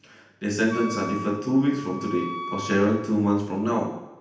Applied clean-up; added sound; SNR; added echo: none; Wind instrument, woodwind instrument; 11 dB; reverberation time 0.9 s.